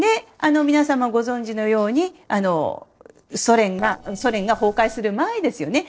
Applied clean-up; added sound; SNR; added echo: neural separator model SepFormer DNS4.